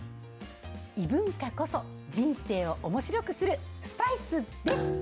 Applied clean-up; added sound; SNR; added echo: none; none; none; none.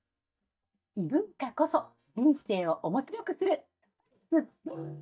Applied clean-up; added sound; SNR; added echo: neural mask model DeepFilterNet 3.